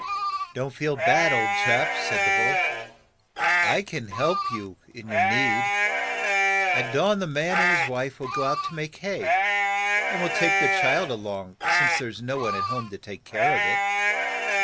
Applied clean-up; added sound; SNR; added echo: none; Livestock, farm animals, working animals; -5 dB; none.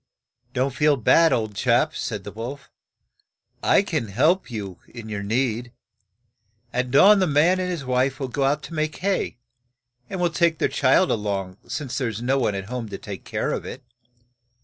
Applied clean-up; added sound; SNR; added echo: none; none; none; none.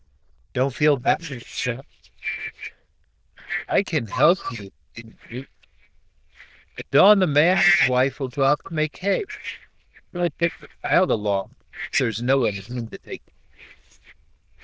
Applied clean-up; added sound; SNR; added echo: neural diffusion model UNIVERSE++.